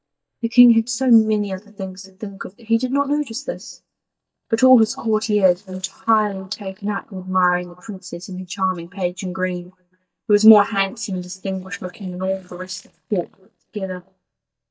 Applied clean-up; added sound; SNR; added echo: neural mask model DeepFilterNet 3.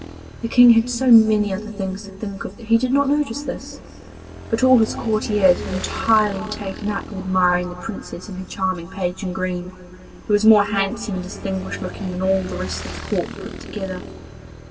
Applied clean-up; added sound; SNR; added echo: none; Motorcycle / Engine; 15 dB; reverberation time 2.4 s.